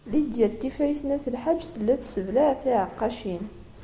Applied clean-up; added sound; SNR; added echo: none; none; none; none.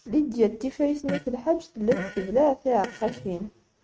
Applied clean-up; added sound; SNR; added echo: neural mask model RNNoise.